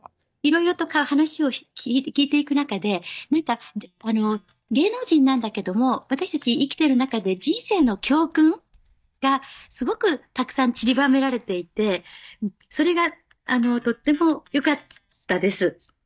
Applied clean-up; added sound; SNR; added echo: neural mask model DeepFilterNet 3.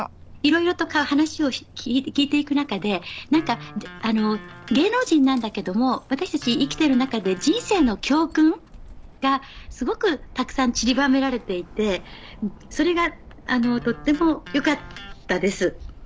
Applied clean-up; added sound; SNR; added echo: none; Bird + Electric guitar; 18 dB; none.